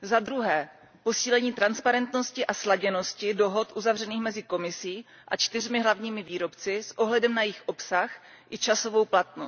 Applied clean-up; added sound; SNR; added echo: none; none; none; none.